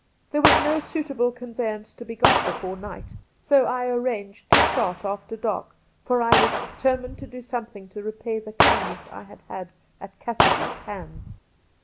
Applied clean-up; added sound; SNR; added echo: none; Gunshot, gunfire; -1 dB; none.